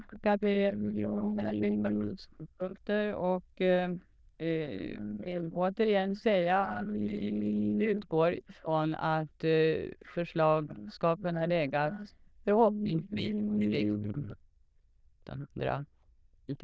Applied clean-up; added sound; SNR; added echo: neural diffusion model UNIVERSE++.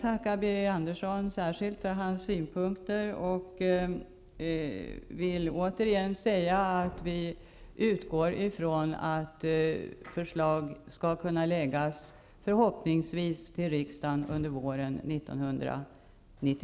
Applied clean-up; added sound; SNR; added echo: none; none; none; none.